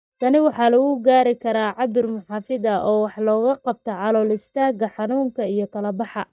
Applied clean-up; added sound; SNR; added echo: neural mask model DeepFilterNet 3.